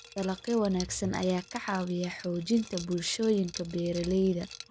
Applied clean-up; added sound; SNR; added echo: none; Liquid; 17 dB; none.